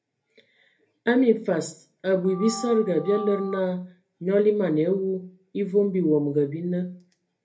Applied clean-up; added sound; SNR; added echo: none; Organ; 12 dB; reverberation time 0.3 s.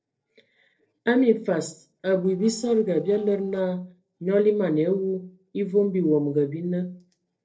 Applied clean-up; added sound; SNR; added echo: neural separator model SepFormer DNS4.